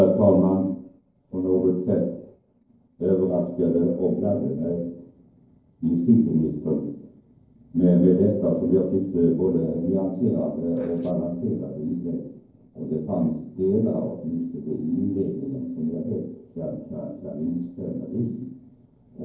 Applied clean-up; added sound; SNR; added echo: neural separator model SepFormer DNS4.